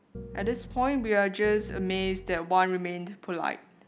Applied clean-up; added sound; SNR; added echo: none; Piano; 11 dB; none.